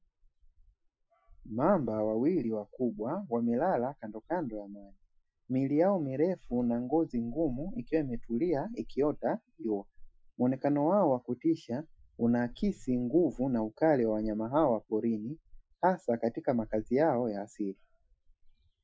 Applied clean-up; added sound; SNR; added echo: classical method Wiener filter.